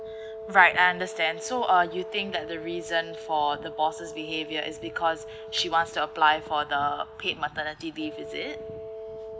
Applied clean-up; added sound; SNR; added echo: none; Wind instrument, woodwind instrument; 12 dB; none.